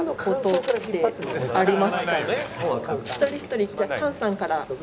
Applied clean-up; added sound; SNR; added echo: none; none; none; none.